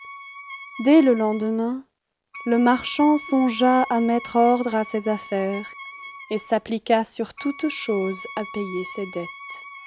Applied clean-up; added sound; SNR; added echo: none; Wind instrument, woodwind instrument; 16 dB; none.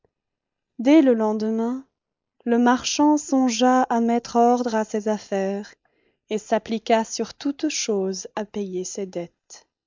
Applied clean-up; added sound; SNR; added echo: neural mask model Resemble Enhance denoiser.